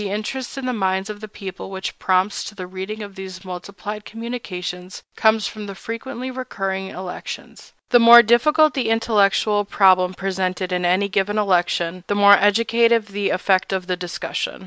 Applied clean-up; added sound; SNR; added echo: none; none; none; none.